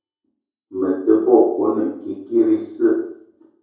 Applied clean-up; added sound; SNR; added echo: none; none; none; reverberation time 0.6 s.